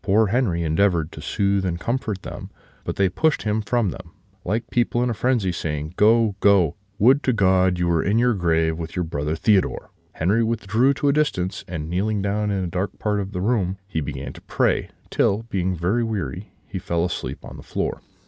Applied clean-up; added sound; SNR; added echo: none; none; none; none.